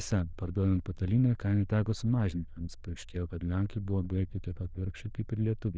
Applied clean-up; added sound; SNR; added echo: neural diffusion model UNIVERSE++.